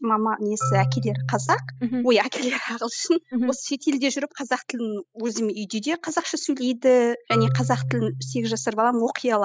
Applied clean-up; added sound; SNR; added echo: classical method spectral subtraction.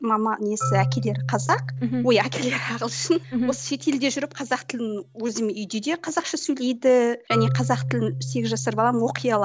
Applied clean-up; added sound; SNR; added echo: none; Marimba, xylophone; 7 dB; none.